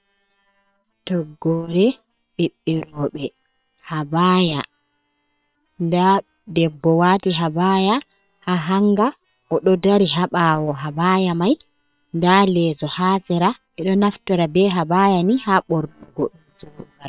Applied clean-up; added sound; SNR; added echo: neural separator model SepFormer WHAM!.